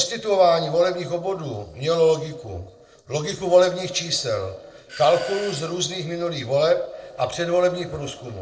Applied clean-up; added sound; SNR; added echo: neural separator model SepFormer DNS4.